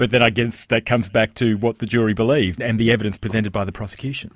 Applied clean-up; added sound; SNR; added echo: none; none; none; none.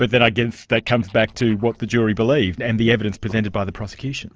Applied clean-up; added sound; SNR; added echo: neural separator model SepFormer DNS4.